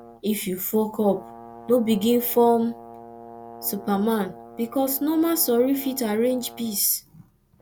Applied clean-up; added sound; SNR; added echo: none; Brass instrument; 19 dB; none.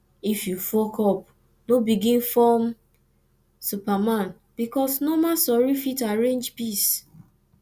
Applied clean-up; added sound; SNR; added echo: none; none; none; none.